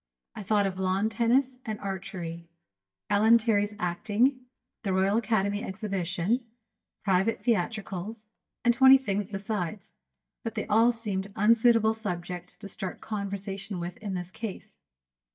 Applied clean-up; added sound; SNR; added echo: neural mask model DeepFilterNet 3.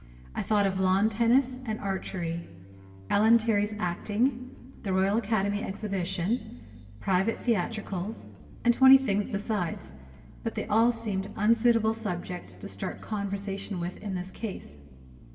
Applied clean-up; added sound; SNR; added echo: none; Bass guitar; 19 dB; reverberation time 2.0 s.